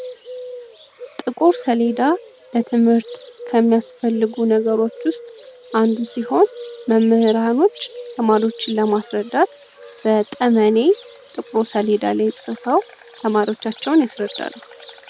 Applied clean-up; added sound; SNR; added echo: none; Bird; 18 dB; none.